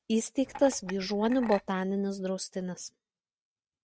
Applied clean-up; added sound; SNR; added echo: neural mask model RNNoise.